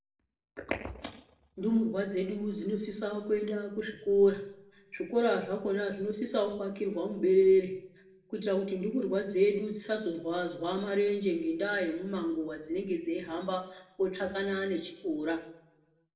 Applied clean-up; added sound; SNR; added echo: none; none; none; reverberation time 0.7 s.